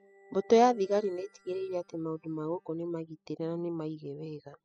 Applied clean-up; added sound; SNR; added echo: classical method spectral subtraction.